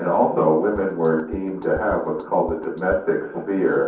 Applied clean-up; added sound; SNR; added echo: none; Drum kit; 19 dB; reverberation time 0.6 s.